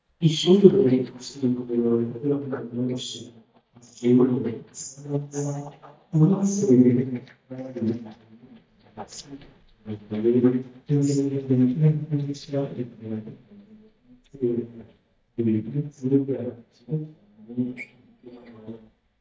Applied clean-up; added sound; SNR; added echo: neural mask model DeepFilterNet 3.